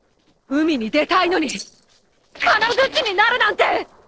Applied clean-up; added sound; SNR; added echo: neural separator model SepFormer DNS4.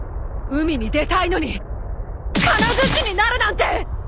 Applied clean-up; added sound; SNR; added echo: none; none; none; none.